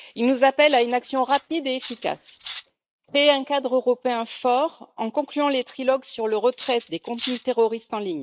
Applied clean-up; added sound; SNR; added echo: neural mask model RNNoise.